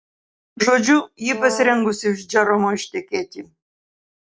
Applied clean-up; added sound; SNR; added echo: none; Brass instrument; 11 dB; none.